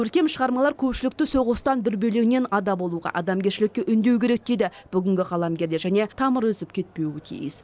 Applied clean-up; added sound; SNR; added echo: none; none; none; none.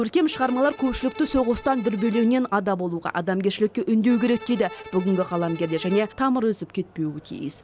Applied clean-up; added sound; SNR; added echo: none; Bowed string instrument; 18 dB; none.